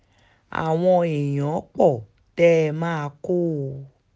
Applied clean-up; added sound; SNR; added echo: none; none; none; none.